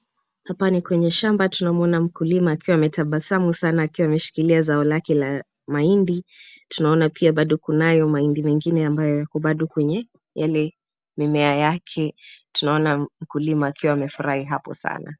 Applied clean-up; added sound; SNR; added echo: none; none; none; none.